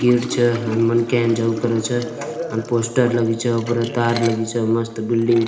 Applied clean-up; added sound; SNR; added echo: none; Liquid; 16 dB; reverberation time 0.8 s.